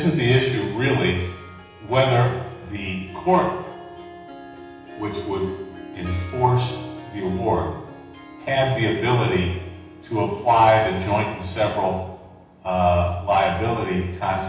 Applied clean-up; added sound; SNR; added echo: none; Harp; 19 dB; reverberation time 0.9 s.